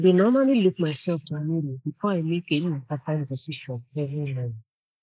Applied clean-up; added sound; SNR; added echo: neural mask model Resemble Enhance denoiser.